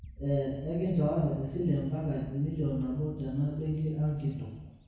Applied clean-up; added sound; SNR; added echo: none; Bird; 16 dB; reverberation time 1.0 s.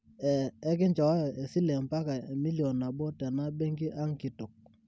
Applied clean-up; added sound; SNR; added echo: none; none; none; none.